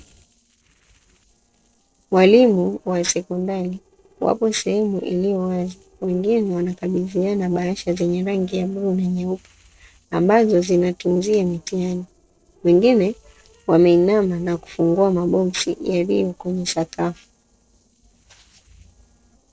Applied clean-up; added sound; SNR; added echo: neural separator model SepFormer DNS4.